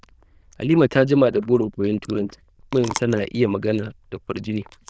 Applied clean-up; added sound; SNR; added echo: neural diffusion model UNIVERSE++.